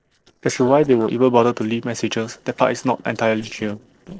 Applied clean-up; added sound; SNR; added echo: neural separator model SepFormer DNS4.